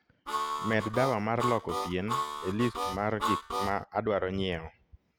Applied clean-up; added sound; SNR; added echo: none; Harmonica; 2 dB; none.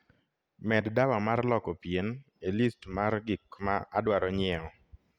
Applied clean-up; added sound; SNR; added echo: none; none; none; none.